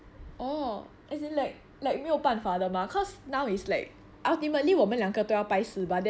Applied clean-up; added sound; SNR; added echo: none; none; none; none.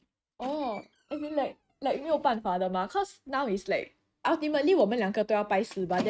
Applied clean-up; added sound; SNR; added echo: neural mask model RNNoise.